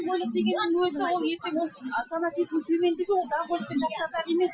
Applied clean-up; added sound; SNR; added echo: classical method Wiener filter.